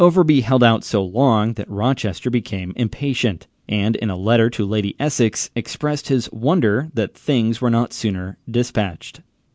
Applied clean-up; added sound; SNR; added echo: none; none; none; none.